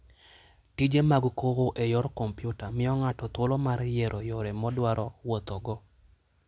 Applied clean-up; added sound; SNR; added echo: none; none; none; none.